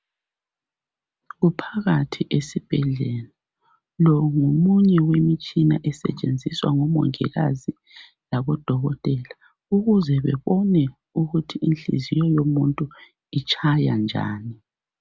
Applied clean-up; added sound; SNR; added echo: none; none; none; none.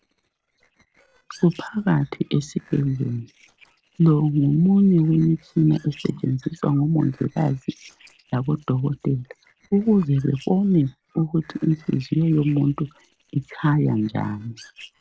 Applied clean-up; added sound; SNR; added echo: neural separator model SepFormer DNS4.